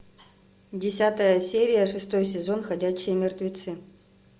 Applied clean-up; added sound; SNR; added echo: none; none; none; none.